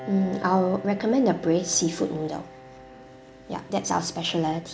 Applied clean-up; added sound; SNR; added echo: none; Piano; 16 dB; none.